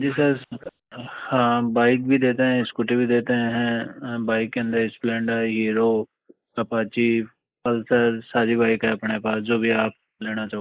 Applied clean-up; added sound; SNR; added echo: neural mask model Resemble Enhance denoiser.